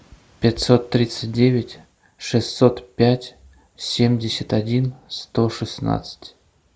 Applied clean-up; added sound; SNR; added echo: none; none; none; none.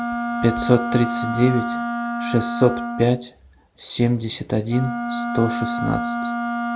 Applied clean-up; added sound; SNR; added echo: none; Wind instrument, woodwind instrument; 3 dB; none.